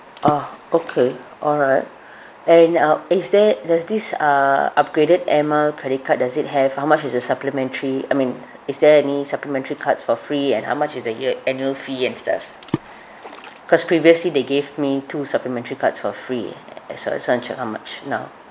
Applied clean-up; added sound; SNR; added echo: none; Water / Splash, splatter; 13 dB; none.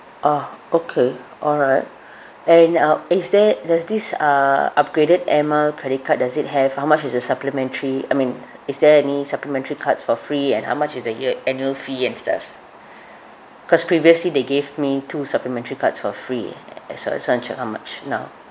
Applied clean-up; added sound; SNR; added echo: none; none; none; none.